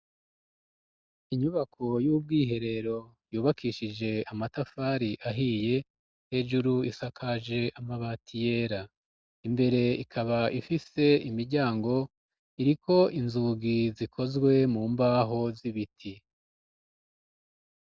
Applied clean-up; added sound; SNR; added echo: none; none; none; none.